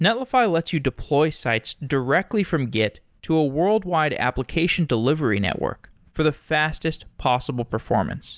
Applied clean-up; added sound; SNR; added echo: none; none; none; none.